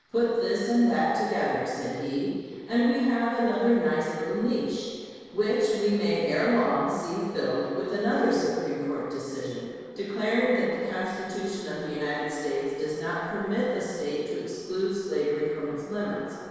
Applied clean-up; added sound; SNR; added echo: neural separator model SepFormer DNS4.